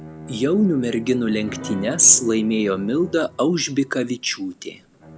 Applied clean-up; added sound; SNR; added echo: none; Piano + Bowed string instrument; 17 dB; none.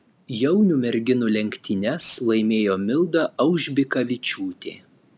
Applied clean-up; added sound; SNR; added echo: none; none; none; none.